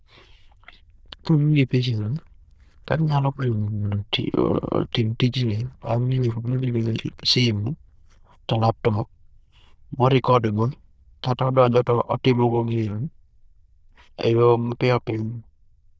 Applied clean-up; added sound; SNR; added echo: neural diffusion model UNIVERSE++.